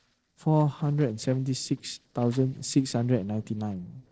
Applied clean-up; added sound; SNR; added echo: neural separator model SepFormer DNS4.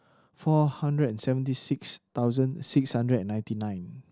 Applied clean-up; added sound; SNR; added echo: none; none; none; none.